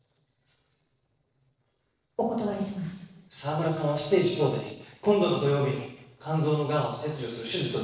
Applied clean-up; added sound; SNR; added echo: neural separator model SepFormer DNS4.